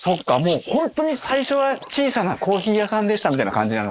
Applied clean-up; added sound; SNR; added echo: neural mask model Resemble Enhance denoiser.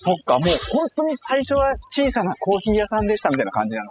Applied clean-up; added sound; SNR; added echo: classical method spectral subtraction.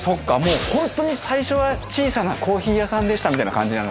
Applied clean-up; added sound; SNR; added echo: none; none; none; none.